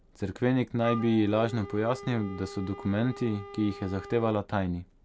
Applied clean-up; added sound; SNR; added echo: none; Wind instrument, woodwind instrument; 15 dB; none.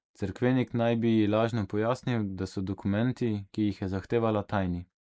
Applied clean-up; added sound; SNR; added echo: neural mask model Resemble Enhance denoiser.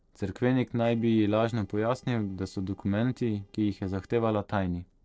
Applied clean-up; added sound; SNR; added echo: neural separator model SepFormer DNS4.